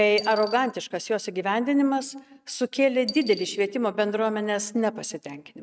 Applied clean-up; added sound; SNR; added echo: neural mask model RNNoise.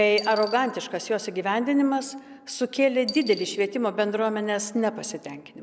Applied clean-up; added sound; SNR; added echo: none; Coin (dropping); 17 dB; none.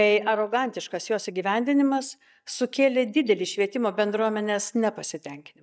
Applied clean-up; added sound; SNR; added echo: neural mask model DeepFilterNet 3.